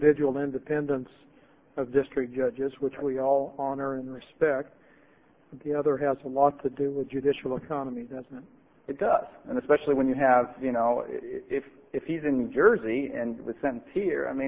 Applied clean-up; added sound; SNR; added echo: none; none; none; none.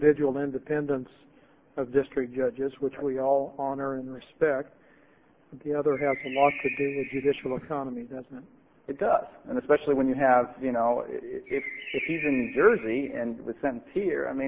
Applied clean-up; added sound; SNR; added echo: none; Bird; 10 dB; none.